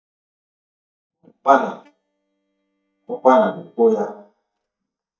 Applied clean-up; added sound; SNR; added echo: neural mask model DeepFilterNet 3.